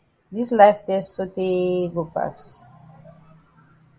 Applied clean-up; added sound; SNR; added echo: none; none; none; none.